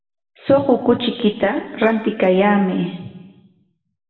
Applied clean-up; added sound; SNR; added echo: none; none; none; reverberation time 1.1 s.